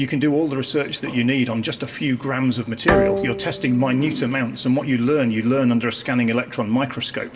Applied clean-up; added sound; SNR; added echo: none; Bowed string instrument; 6 dB; reverberation time 1.0 s.